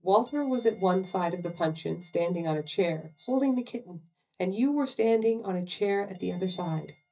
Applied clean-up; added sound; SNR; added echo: neural mask model DeepFilterNet 3.